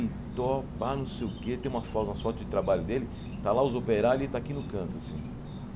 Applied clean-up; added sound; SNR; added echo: none; Insect; 7 dB; none.